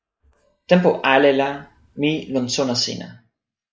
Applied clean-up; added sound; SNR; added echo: neural mask model Resemble Enhance denoiser.